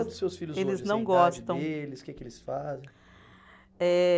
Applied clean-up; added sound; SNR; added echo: none; none; none; none.